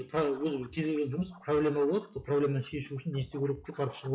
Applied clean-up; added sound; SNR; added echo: classical method log-MMSE.